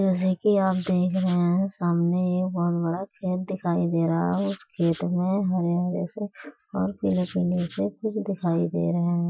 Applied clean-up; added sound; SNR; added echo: classical method Wiener filter.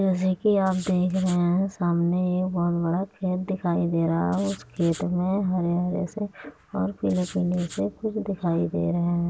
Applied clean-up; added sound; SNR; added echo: none; Writing; 20 dB; none.